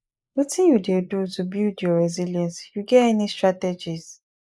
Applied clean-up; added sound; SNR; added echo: neural mask model Resemble Enhance denoiser.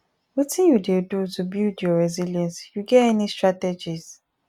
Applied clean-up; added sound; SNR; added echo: none; none; none; none.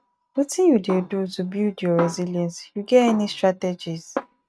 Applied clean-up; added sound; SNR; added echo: neural mask model RNNoise.